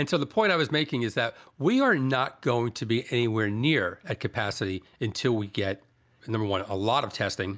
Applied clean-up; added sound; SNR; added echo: none; none; none; none.